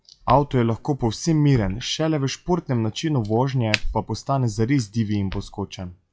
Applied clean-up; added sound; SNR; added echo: classical method WPE with log-MMSE.